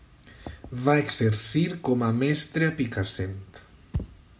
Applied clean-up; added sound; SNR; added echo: none; none; none; none.